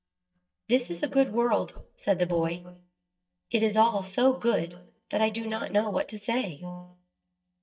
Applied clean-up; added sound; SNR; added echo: neural mask model DeepFilterNet 3.